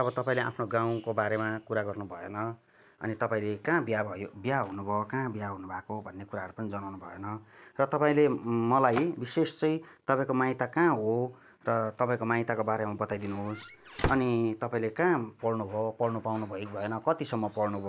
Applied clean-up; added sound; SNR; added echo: none; Squeak / Slam / Wood; 6 dB; none.